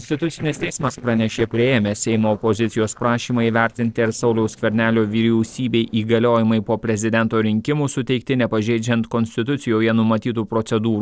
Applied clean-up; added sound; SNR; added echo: neural separator model SepFormer DNS4.